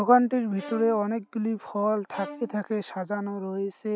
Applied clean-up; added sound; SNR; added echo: none; Bowed string instrument; 18 dB; none.